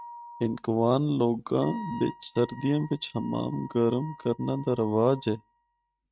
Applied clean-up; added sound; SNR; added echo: neural mask model RNNoise.